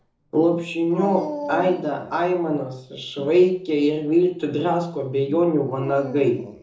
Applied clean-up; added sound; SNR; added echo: none; Dog; 14 dB; reverberation time 0.5 s.